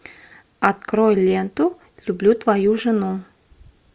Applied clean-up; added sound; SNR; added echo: none; none; none; none.